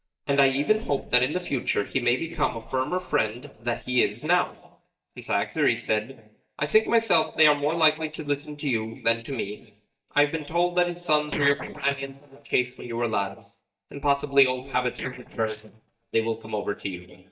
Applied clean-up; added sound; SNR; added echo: neural mask model DeepFilterNet 3.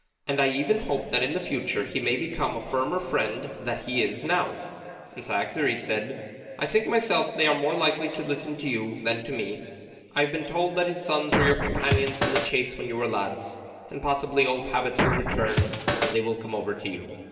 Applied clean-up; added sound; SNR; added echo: none; Scratching (performance technique); -2 dB; reverberation time 2.4 s.